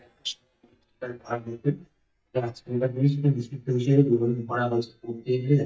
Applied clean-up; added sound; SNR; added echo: neural mask model DeepFilterNet 3.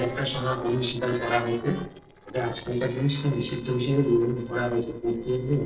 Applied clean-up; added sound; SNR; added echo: neural separator model SepFormer DNS4.